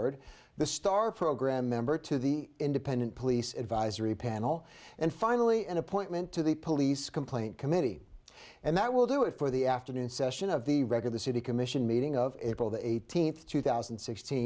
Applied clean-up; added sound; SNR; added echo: none; none; none; none.